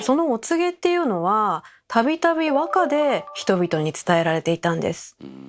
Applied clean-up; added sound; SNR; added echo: none; none; none; none.